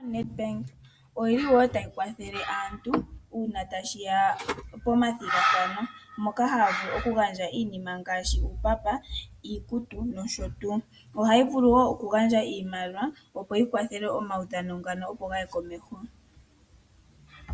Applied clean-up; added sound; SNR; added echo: none; none; none; none.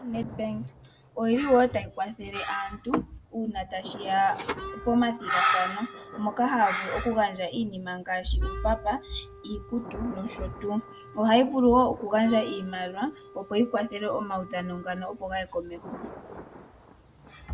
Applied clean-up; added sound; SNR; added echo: none; Thunder + Wind instrument, woodwind instrument; 18 dB; none.